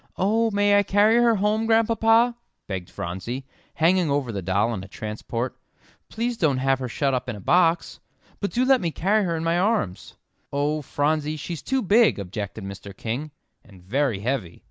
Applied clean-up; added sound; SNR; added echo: none; none; none; none.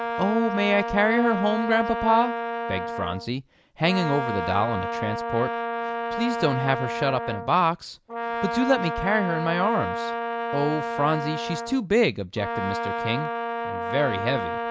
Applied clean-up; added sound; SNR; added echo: none; Brass instrument; 4 dB; none.